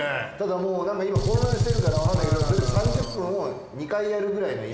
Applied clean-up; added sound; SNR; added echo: none; Gunshot, gunfire; -3 dB; none.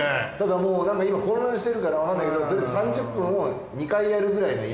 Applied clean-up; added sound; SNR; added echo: none; none; none; none.